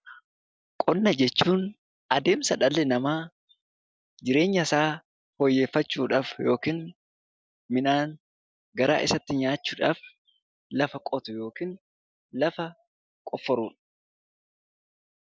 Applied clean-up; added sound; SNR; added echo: none; none; none; none.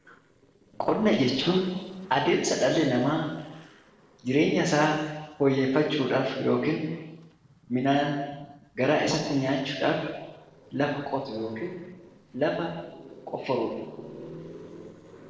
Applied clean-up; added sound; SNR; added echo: neural separator model SepFormer DNS4.